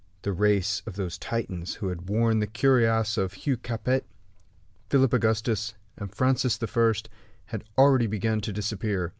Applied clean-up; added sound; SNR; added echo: none; none; none; none.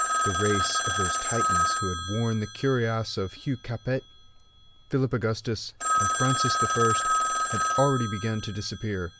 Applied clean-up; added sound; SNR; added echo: none; Telephone; 0 dB; none.